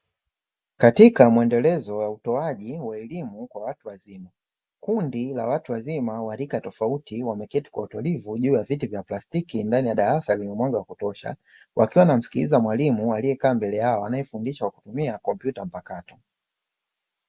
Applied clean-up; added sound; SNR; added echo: none; none; none; none.